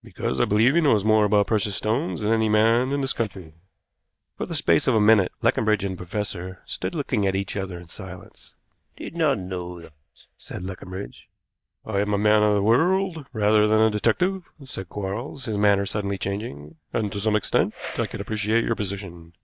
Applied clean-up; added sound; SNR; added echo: neural mask model DeepFilterNet 3.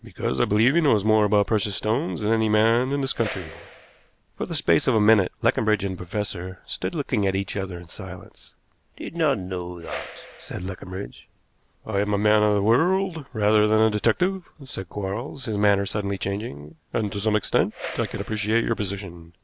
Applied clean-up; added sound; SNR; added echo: none; Whoosh, swoosh, swish; 14 dB; none.